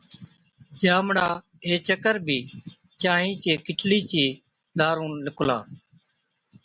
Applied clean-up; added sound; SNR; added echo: none; none; none; none.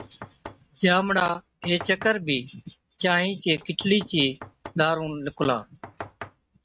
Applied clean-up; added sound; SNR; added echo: neural mask model RNNoise.